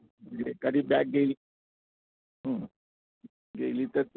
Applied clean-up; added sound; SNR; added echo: none; none; none; none.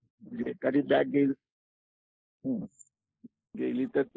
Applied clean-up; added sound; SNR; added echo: neural mask model Resemble Enhance denoiser.